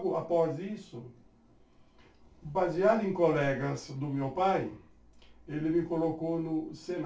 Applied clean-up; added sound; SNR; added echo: none; none; none; reverberation time 0.2 s.